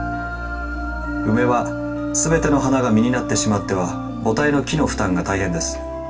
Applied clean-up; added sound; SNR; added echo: none; none; none; reverberation time 0.2 s.